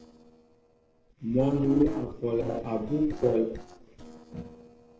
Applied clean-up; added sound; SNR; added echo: neural separator model SepFormer DNS4.